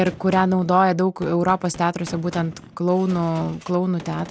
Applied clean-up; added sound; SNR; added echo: none; Gunshot, gunfire; 20 dB; none.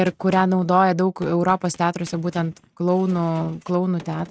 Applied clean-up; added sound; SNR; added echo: neural mask model RNNoise.